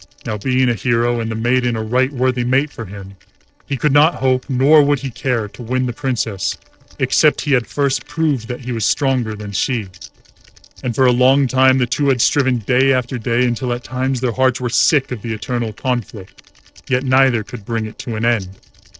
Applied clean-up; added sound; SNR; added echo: neural separator model SepFormer DNS4.